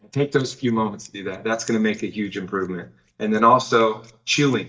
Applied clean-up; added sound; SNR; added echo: neural mask model DeepFilterNet 3.